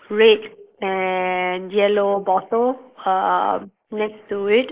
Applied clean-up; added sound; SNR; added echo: neural mask model Resemble Enhance denoiser.